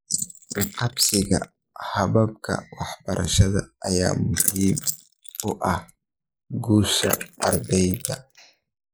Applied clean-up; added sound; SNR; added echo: neural mask model Resemble Enhance denoiser.